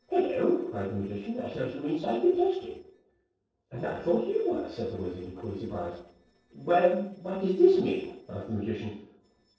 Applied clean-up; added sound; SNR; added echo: neural separator model SepFormer DNS4.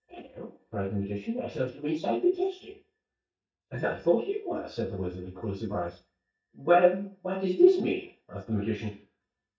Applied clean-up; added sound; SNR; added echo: neural mask model DeepFilterNet 3.